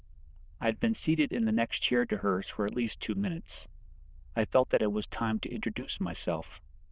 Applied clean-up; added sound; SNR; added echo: neural diffusion model UNIVERSE++.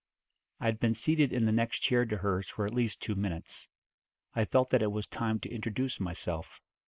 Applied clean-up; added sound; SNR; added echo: neural mask model Resemble Enhance denoiser.